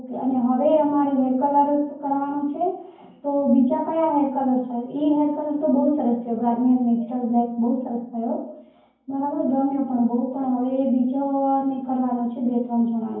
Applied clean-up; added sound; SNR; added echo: none; none; none; reverberation time 0.9 s.